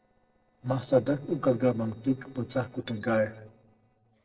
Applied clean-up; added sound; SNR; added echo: neural separator model SepFormer DNS4.